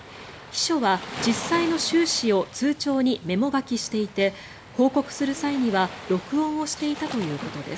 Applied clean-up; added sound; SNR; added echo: none; Waves, surf; 14 dB; none.